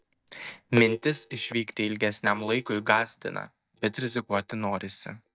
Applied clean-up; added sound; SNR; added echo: neural mask model DeepFilterNet 3.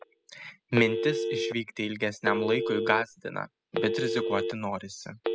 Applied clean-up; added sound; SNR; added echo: classical method spectral subtraction.